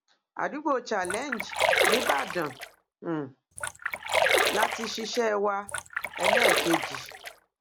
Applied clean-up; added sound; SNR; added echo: none; Splash, splatter; -4 dB; none.